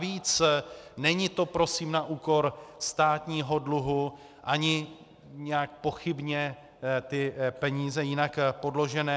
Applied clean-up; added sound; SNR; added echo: none; none; none; none.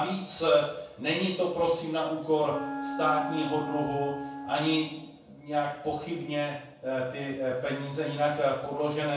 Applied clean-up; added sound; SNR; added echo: none; Wind instrument, woodwind instrument; 8 dB; reverberation time 0.6 s.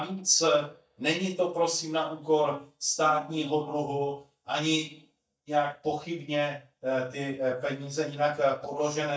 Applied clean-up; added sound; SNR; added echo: neural mask model DeepFilterNet 3.